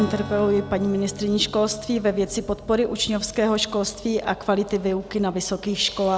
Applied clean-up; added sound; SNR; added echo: none; Strum; 17 dB; none.